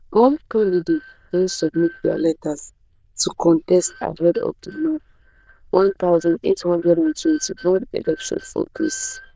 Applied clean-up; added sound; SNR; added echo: neural diffusion model UNIVERSE++.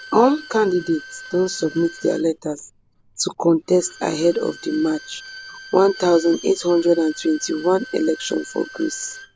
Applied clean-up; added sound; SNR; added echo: none; Bowed string instrument; 19 dB; none.